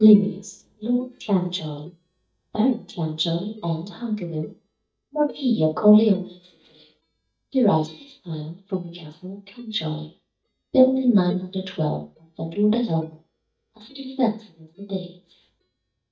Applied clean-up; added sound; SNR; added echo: neural mask model DeepFilterNet 3.